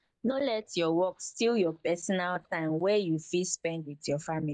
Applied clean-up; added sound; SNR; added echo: neural mask model DeepFilterNet 3.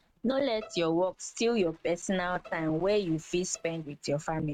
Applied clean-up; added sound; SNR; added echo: neural mask model RNNoise.